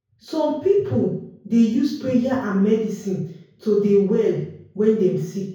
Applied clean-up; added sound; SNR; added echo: none; none; none; reverberation time 0.6 s.